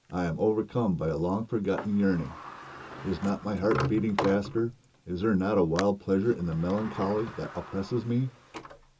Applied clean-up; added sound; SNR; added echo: none; Sliding door; 11 dB; reverberation time 0.2 s.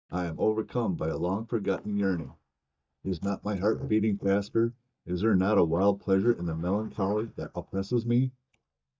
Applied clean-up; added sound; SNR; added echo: neural mask model DeepFilterNet 3.